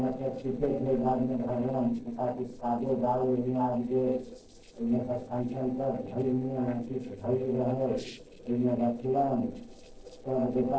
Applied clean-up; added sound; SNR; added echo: neural separator model SepFormer DNS4.